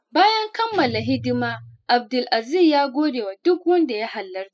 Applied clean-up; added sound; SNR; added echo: classical method spectral subtraction.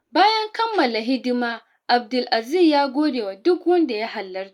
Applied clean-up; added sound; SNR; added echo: neural mask model Resemble Enhance denoiser.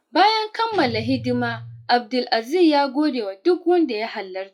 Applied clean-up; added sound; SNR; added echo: classical method log-MMSE.